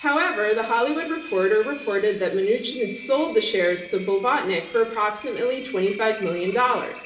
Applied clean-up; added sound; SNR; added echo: none; Engine; 17 dB; reverberation time 0.7 s.